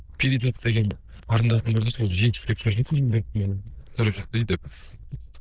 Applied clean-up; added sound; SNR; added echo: neural diffusion model UNIVERSE++.